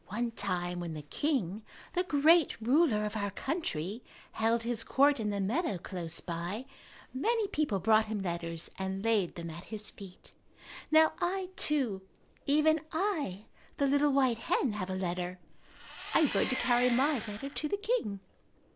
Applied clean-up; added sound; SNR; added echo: none; Engine; 8 dB; none.